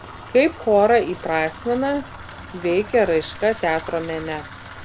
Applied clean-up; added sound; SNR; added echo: none; Bathtub (filling or washing) / Water tap, faucet; 15 dB; none.